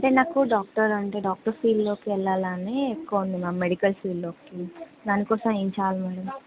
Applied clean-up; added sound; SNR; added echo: none; none; none; none.